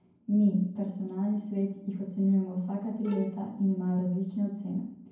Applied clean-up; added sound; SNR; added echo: none; Bowed string instrument; 15 dB; reverberation time 0.9 s.